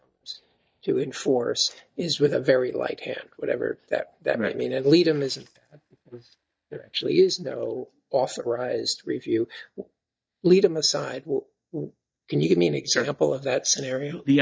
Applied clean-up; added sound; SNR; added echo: neural mask model DeepFilterNet 3.